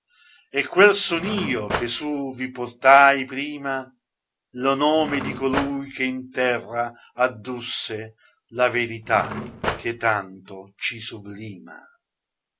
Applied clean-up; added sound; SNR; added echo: none; Cutlery, silverware / Drawer open or close; 7 dB; none.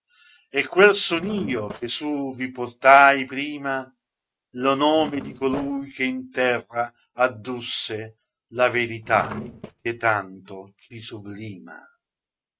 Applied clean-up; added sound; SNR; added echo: neural mask model RNNoise.